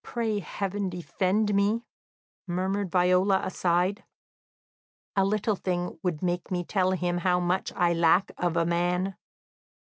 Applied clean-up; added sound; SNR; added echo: none; none; none; none.